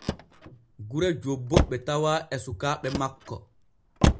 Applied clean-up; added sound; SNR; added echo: none; Motor vehicle (road); -1 dB; none.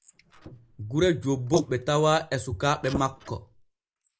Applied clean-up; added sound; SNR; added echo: neural mask model Resemble Enhance denoiser.